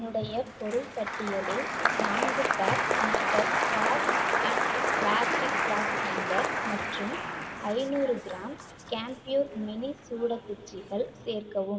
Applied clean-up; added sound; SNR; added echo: none; Applause; -3 dB; none.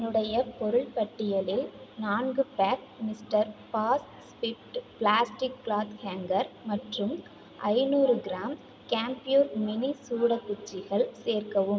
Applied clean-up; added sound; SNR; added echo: none; none; none; none.